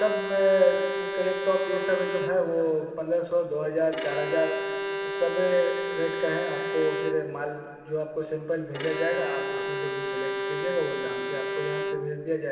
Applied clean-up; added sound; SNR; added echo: none; Bowed string instrument; 4 dB; reverberation time 2.5 s.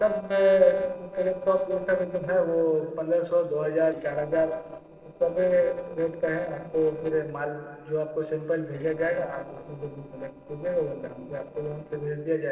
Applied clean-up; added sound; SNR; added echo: neural separator model SepFormer DNS4.